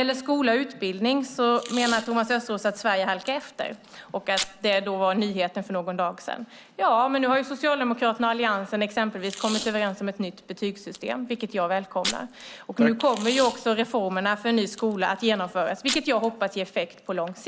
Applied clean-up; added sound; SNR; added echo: none; Packing tape, duct tape; 13 dB; none.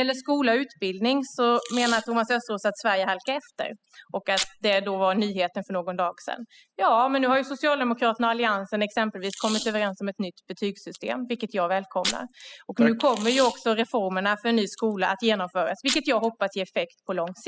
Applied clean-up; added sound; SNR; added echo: classical method spectral subtraction.